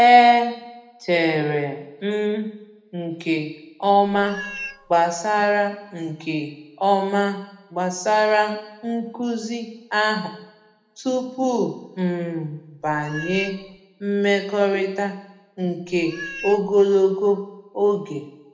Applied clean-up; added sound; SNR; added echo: none; Meow; 13 dB; reverberation time 0.7 s.